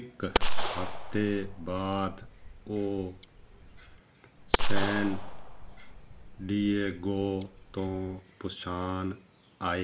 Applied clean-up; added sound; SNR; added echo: none; Gunshot, gunfire; -4 dB; none.